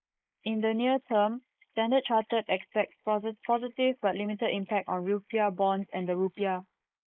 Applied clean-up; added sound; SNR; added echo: neural mask model Resemble Enhance denoiser.